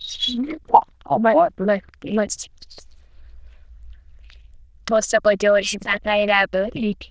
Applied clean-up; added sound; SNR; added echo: neural diffusion model UNIVERSE++.